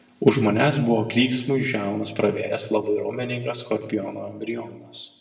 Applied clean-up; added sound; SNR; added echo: none; none; none; reverberation time 0.8 s.